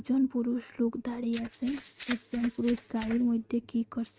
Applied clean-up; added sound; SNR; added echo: neural mask model RNNoise.